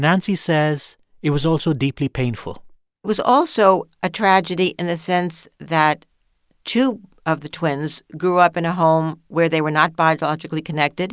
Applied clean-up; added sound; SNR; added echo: none; none; none; none.